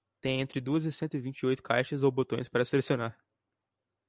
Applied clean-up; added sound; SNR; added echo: none; none; none; none.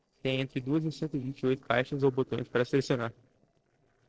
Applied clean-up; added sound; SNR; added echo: neural separator model SepFormer DNS4.